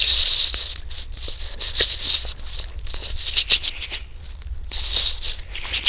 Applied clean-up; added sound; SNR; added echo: neural diffusion model UNIVERSE++.